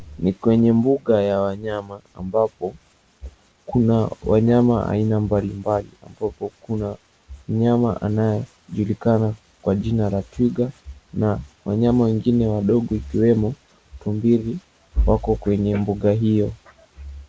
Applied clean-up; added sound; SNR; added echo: none; none; none; none.